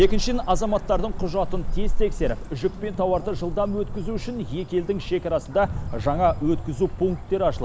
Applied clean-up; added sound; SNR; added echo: none; Cricket / Motor vehicle (road); 2 dB; none.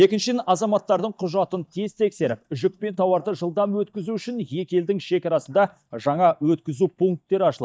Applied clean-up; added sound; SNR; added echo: neural mask model DeepFilterNet 3.